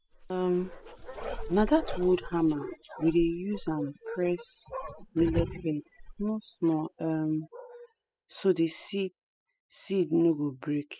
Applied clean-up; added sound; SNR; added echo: classical method spectral subtraction.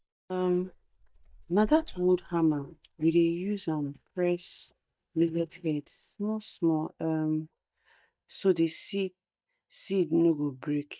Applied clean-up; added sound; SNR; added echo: neural mask model DeepFilterNet 3.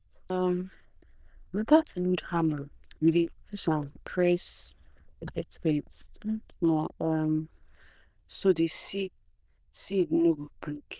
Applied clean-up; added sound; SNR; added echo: neural diffusion model UNIVERSE++.